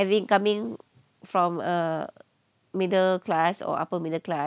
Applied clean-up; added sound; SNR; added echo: none; none; none; none.